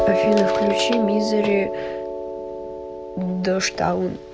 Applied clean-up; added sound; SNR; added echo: none; Piano; 1 dB; none.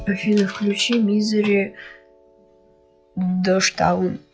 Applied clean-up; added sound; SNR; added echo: classical method log-MMSE.